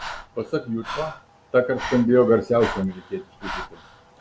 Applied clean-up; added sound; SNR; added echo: none; Breathing; 12 dB; none.